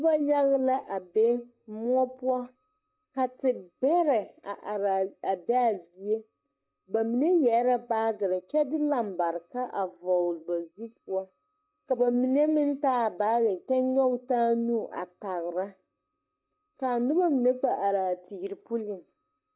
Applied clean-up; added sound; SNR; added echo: neural mask model DeepFilterNet 3.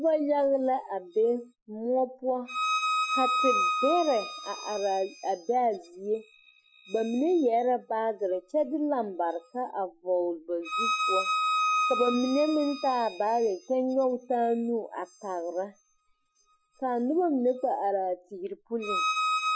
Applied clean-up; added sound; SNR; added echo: classical method Wiener filter.